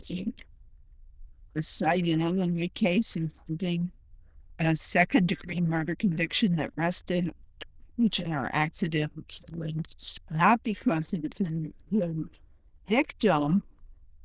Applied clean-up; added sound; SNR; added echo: neural diffusion model UNIVERSE++.